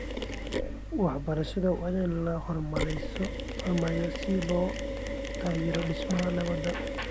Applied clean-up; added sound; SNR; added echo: none; Mechanisms; 3 dB; none.